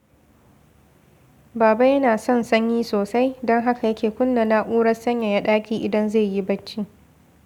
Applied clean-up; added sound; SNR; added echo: none; none; none; none.